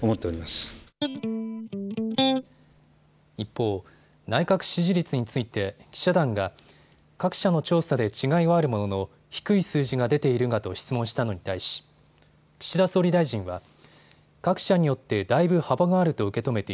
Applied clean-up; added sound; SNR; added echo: none; Electric guitar; 2 dB; none.